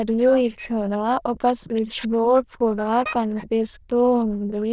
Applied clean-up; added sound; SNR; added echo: neural diffusion model UNIVERSE++.